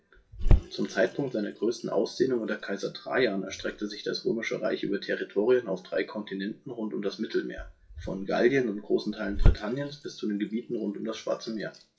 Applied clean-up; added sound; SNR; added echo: classical method WPE with log-MMSE.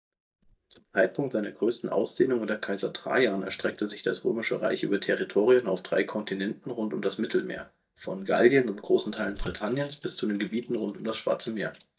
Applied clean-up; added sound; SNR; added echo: neural mask model DeepFilterNet 3.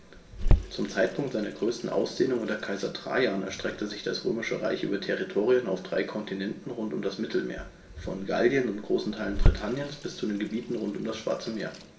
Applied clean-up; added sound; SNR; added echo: none; Sink (filling or washing) / Water tap, faucet; 3 dB; reverberation time 0.3 s.